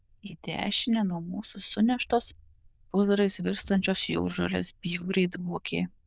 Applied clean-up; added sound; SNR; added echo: neural diffusion model UNIVERSE++.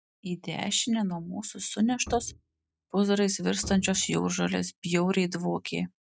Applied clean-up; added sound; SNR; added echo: neural mask model RNNoise.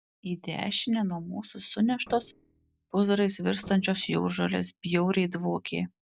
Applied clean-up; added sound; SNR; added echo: neural separator model SepFormer DNS4.